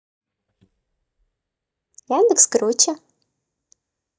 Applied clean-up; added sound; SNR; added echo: neural mask model DeepFilterNet 3.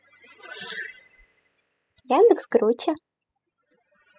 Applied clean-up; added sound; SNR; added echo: classical method spectral subtraction.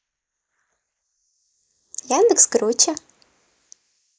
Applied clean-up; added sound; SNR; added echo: neural mask model Resemble Enhance denoiser.